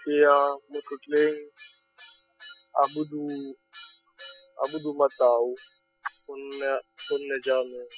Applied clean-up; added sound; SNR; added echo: classical method spectral subtraction.